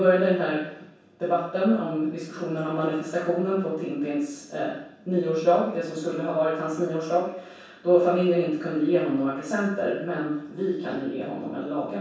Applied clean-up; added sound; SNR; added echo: none; none; none; reverberation time 0.7 s.